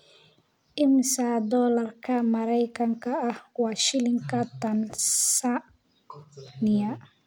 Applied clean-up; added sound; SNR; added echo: none; none; none; none.